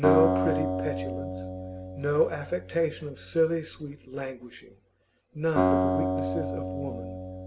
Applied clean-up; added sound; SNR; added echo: none; Acoustic guitar; 0 dB; none.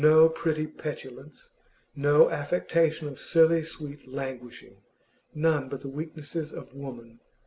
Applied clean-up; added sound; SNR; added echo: none; none; none; none.